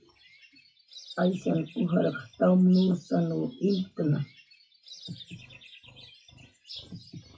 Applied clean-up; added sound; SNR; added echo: classical method WPE with log-MMSE.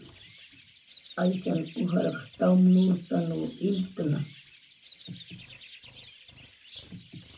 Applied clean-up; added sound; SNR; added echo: none; Bird; 20 dB; reverberation time 0.3 s.